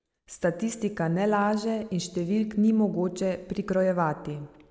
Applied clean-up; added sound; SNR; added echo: none; none; none; none.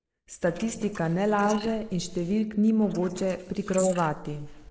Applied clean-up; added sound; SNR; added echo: neural mask model Resemble Enhance denoiser.